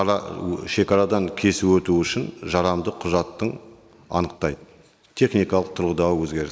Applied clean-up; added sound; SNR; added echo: neural mask model Resemble Enhance denoiser.